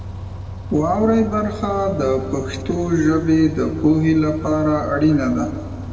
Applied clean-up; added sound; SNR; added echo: none; Bus; 11 dB; reverberation time 2.2 s.